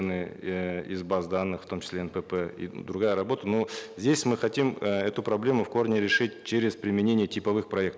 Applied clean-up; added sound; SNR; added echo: none; none; none; none.